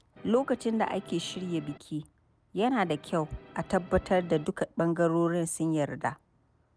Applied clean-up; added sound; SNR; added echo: none; Musical instrument; 19 dB; none.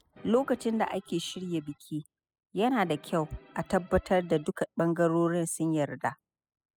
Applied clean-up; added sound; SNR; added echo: classical method spectral subtraction.